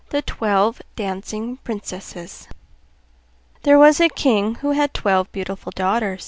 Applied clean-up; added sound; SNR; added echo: none; none; none; none.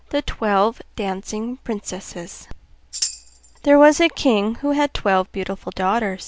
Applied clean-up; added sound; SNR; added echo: none; Tambourine; 11 dB; none.